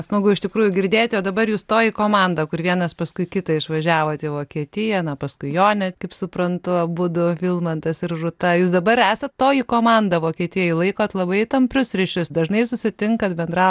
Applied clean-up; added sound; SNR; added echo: none; none; none; none.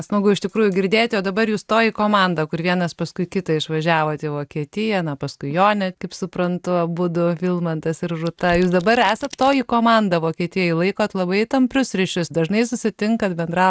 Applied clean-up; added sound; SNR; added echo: neural mask model RNNoise.